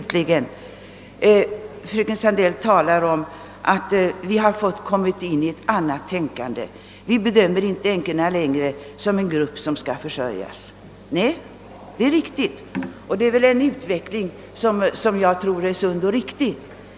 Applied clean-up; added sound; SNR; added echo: none; none; none; none.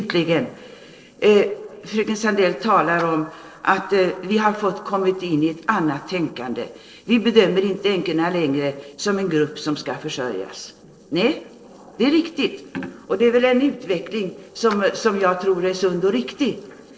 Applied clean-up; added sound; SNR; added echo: neural separator model SepFormer DNS4.